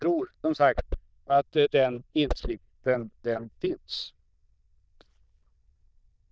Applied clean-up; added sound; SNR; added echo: neural diffusion model UNIVERSE++.